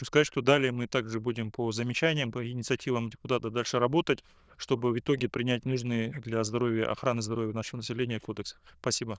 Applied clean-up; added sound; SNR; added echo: neural diffusion model UNIVERSE++.